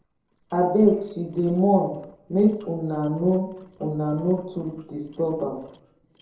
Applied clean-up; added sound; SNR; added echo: neural separator model SepFormer DNS4.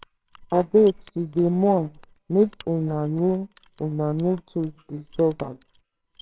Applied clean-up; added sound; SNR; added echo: neural separator model SepFormer WHAMR!.